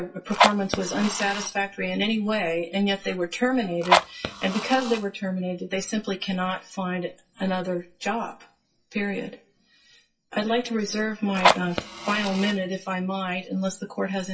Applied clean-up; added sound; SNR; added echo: classical method WPE with log-MMSE.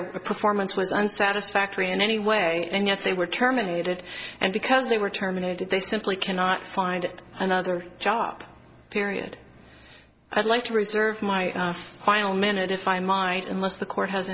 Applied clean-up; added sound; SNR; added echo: none; none; none; none.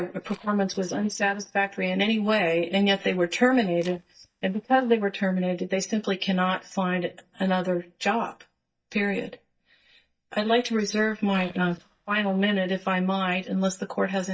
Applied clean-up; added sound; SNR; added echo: neural mask model DeepFilterNet 3.